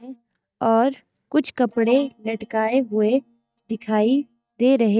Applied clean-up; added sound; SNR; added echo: neural mask model DeepFilterNet 3.